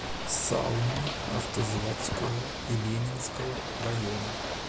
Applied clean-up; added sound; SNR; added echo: none; Ocean / Boat, Water vehicle; 2 dB; none.